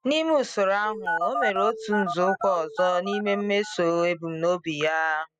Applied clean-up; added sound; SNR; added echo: classical method spectral subtraction.